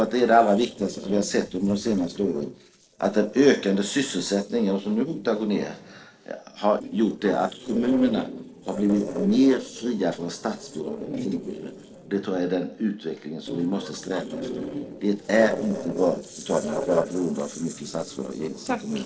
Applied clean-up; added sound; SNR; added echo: neural separator model SepFormer DNS4.